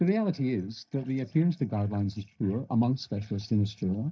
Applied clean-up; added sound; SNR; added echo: neural mask model DeepFilterNet 3.